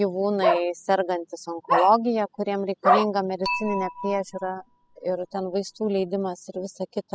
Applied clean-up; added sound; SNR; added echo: classical method spectral subtraction.